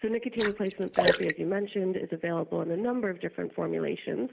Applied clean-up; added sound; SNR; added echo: neural mask model Resemble Enhance denoiser.